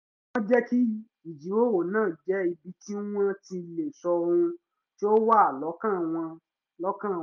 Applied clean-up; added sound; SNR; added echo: none; none; none; none.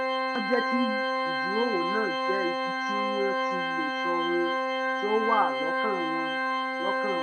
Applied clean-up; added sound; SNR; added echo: none; Organ; -3 dB; none.